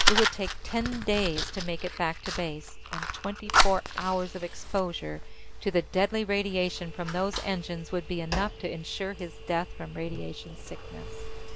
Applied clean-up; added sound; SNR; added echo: none; Fire; 0 dB; none.